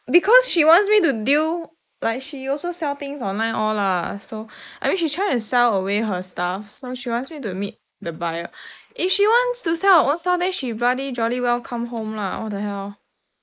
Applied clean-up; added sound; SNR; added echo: neural mask model Resemble Enhance denoiser.